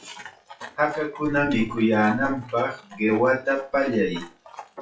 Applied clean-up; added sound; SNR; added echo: classical method WPE with log-MMSE.